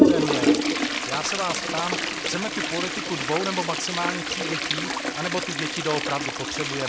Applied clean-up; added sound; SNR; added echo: none; Toilet flush; -5 dB; none.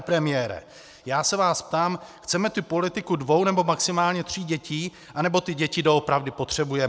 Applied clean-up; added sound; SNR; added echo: none; none; none; none.